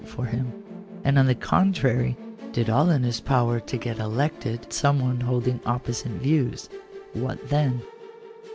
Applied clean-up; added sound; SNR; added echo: none; Musical instrument; 16 dB; none.